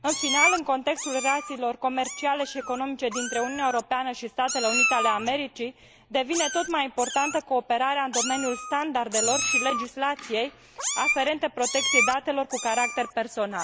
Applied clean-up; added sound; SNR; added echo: none; Meow; 3 dB; none.